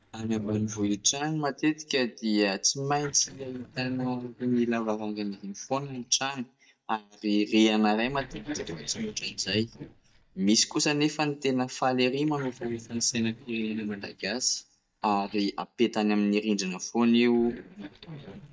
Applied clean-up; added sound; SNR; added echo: neural mask model DeepFilterNet 3.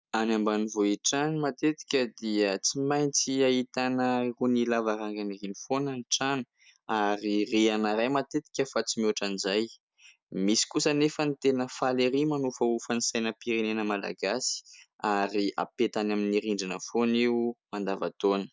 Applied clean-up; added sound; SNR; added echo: none; none; none; none.